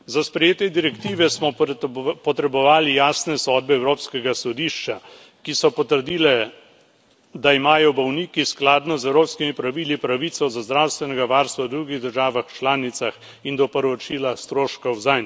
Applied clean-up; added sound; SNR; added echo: none; none; none; none.